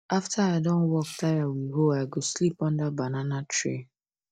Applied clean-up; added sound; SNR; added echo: neural mask model DeepFilterNet 3.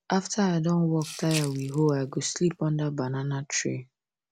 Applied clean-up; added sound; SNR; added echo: none; Rattle (instrument); 15 dB; none.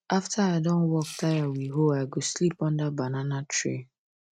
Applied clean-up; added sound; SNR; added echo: neural mask model RNNoise.